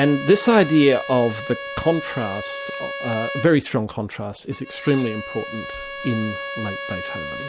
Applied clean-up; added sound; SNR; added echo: none; Bowed string instrument; 10 dB; none.